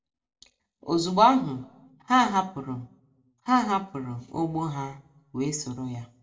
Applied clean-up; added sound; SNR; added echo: none; none; none; reverberation time 0.3 s.